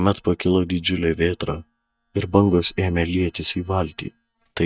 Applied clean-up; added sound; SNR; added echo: neural mask model DeepFilterNet 3.